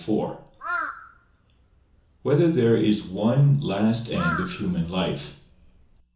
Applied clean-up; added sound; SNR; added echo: none; Crow; 11 dB; reverberation time 0.7 s.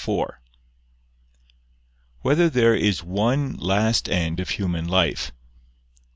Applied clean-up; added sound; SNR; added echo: none; none; none; none.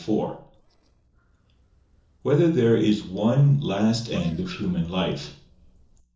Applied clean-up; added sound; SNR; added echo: neural separator model SepFormer DNS4.